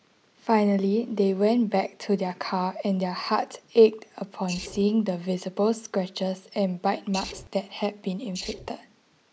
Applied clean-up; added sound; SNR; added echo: neural mask model Resemble Enhance denoiser.